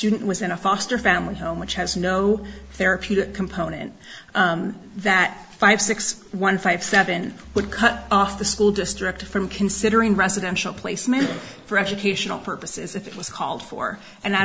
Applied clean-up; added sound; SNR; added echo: none; Engine; 19 dB; none.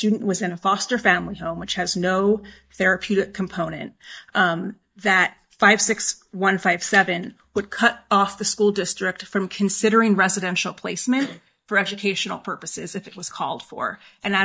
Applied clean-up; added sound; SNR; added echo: neural mask model DeepFilterNet 3.